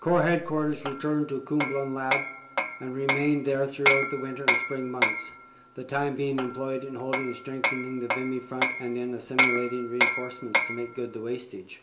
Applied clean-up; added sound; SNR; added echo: none; Hammer; 1 dB; reverberation time 1.9 s.